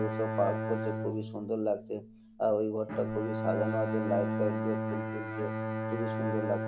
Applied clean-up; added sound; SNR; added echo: none; Bowed string instrument; 1 dB; none.